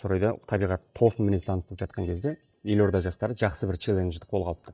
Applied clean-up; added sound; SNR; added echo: neural mask model DeepFilterNet 3.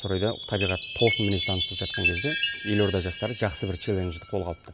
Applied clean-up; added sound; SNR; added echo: none; Chime; 4 dB; none.